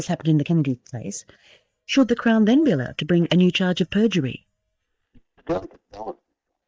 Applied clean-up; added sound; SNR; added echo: neural mask model DeepFilterNet 3.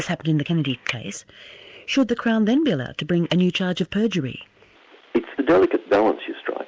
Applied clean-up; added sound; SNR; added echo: none; none; none; none.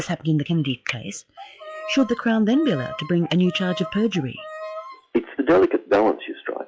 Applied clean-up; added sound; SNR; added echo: classical method log-MMSE.